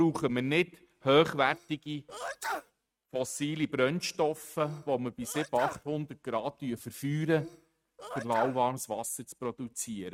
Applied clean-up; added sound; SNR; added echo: neural mask model RNNoise.